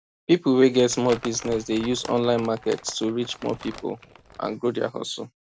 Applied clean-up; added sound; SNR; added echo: none; Crumpling, crinkling; 17 dB; none.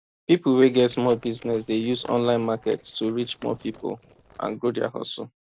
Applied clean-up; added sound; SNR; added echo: neural separator model SepFormer DNS4.